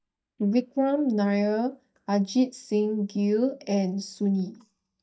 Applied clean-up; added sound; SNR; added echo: neural mask model DeepFilterNet 3.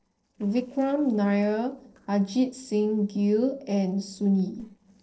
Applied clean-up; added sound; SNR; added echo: neural separator model SepFormer DNS4.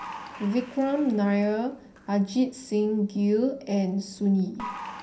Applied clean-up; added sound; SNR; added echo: none; Applause / Crowd; 17 dB; reverberation time 0.3 s.